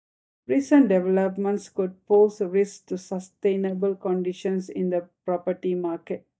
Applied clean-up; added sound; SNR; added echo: neural mask model DeepFilterNet 3.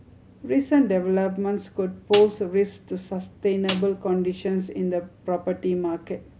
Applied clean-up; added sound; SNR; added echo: none; Snare drum; 13 dB; none.